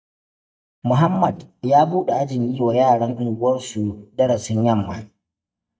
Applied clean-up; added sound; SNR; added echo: neural mask model DeepFilterNet 3.